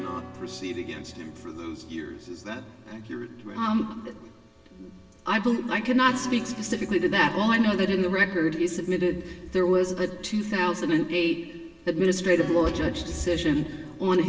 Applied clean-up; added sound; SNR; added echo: none; Acoustic guitar / Strum; 19 dB; reverberation time 1.3 s.